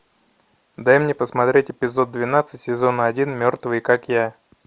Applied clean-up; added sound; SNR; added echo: none; none; none; none.